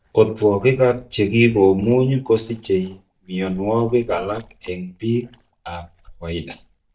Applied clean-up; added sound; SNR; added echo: neural mask model DeepFilterNet 3.